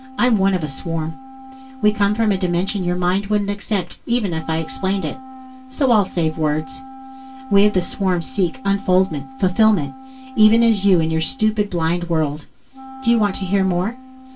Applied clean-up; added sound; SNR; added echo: none; Wind instrument, woodwind instrument; 19 dB; reverberation time 0.1 s.